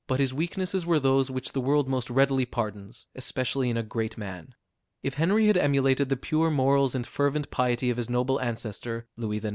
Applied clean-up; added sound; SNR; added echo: none; none; none; none.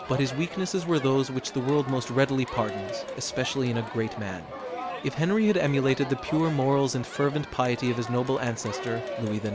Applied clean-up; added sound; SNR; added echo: none; Crowd; 10 dB; none.